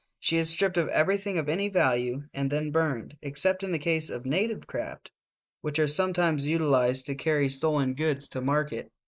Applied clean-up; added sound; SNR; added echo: neural mask model Resemble Enhance denoiser.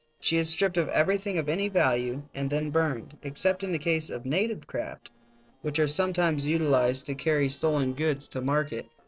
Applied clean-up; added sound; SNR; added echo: neural separator model SepFormer DNS4.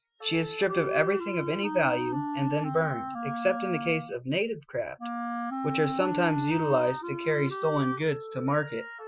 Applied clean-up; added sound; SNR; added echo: classical method Wiener filter.